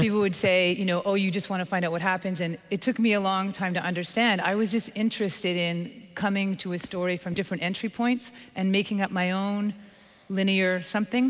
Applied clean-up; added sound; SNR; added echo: none; none; none; none.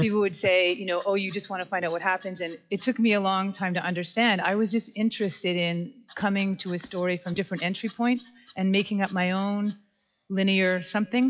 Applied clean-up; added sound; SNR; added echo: classical method log-MMSE.